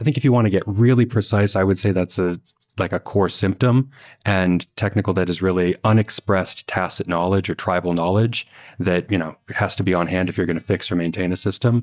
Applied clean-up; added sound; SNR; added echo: neural mask model DeepFilterNet 3.